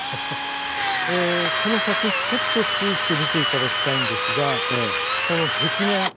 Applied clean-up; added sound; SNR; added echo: none; Drill; -3 dB; none.